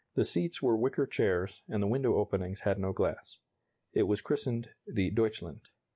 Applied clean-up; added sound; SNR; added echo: neural mask model Resemble Enhance denoiser.